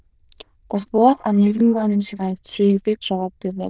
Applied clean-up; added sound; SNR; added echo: neural diffusion model UNIVERSE++.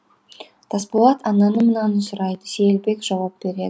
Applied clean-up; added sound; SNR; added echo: none; none; none; none.